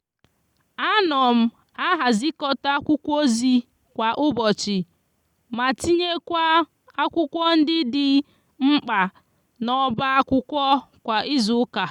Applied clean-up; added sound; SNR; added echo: none; none; none; none.